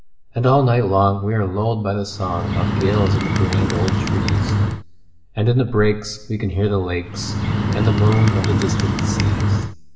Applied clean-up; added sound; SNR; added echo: none; Bird; -1 dB; reverberation time 0.8 s.